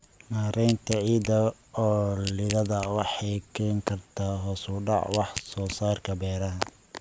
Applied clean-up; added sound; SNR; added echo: none; Crack / Crushing; 8 dB; none.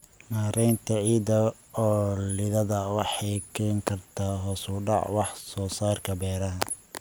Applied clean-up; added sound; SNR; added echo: none; none; none; none.